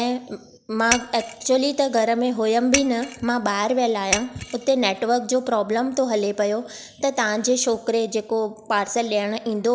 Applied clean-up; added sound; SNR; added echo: none; Shatter; 8 dB; none.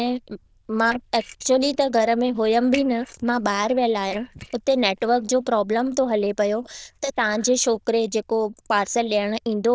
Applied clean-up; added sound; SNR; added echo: neural diffusion model UNIVERSE++.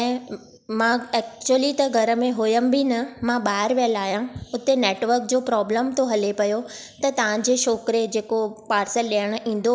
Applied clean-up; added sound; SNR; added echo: none; none; none; none.